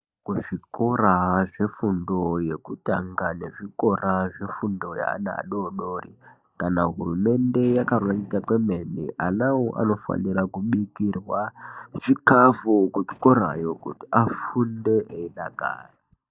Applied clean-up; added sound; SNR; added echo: neural mask model DeepFilterNet 3.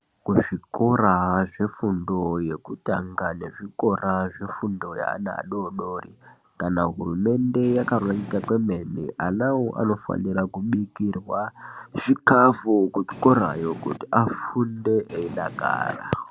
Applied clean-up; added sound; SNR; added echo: none; Purr; 13 dB; none.